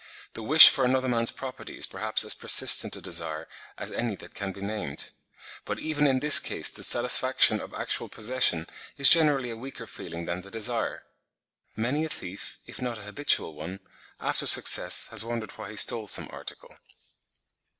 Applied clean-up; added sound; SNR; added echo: none; none; none; none.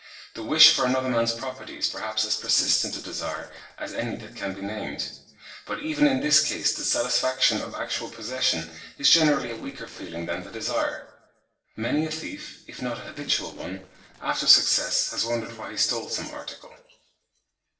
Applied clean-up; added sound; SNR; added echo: neural separator model SepFormer DNS4.